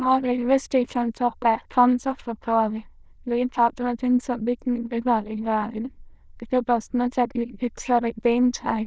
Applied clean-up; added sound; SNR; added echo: neural diffusion model UNIVERSE++.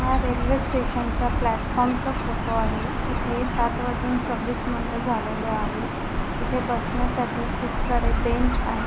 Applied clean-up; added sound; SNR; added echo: none; Gull, seagull / Ocean; -2 dB; none.